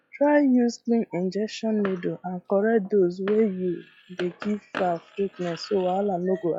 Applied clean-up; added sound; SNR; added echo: classical method log-MMSE.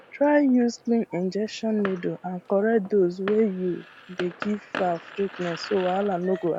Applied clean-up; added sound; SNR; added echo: none; Fireworks; 16 dB; none.